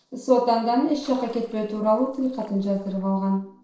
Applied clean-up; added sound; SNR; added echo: neural separator model SepFormer DNS4.